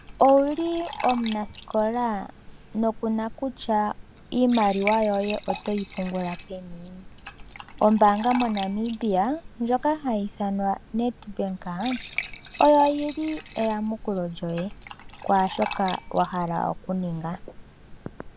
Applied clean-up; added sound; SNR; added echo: none; Fill (with liquid) / Trickle, dribble / Glass; 13 dB; none.